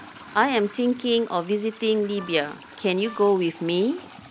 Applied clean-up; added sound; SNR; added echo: none; Trickle, dribble / Toilet flush + Wind instrument, woodwind instrument; 19 dB; none.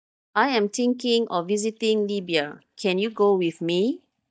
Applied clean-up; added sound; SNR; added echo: neural mask model DeepFilterNet 3.